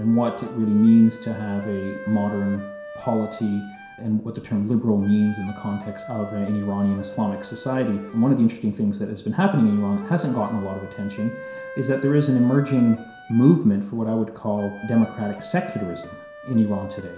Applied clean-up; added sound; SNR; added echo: none; Wind instrument, woodwind instrument; 17 dB; reverberation time 0.7 s.